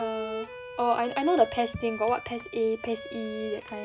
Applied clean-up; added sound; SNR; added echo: none; Bowed string instrument; 11 dB; none.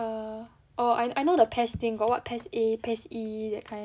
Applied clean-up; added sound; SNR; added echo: none; none; none; none.